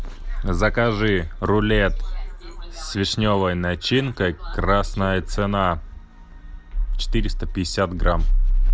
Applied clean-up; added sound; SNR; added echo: none; none; none; none.